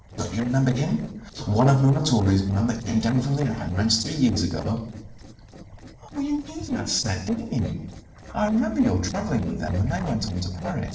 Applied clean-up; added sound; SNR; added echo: neural separator model SepFormer DNS4.